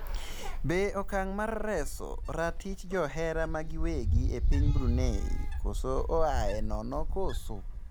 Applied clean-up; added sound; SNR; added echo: none; Wind; -4 dB; none.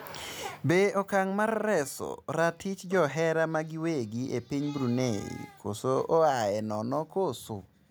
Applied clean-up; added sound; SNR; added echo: none; none; none; none.